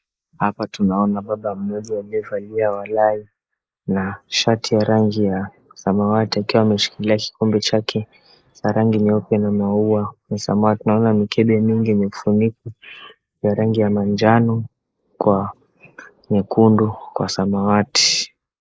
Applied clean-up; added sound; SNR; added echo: neural mask model Resemble Enhance denoiser.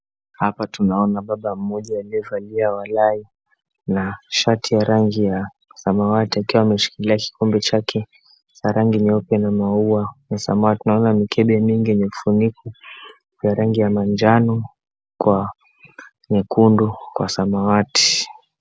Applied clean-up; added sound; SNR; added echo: none; none; none; none.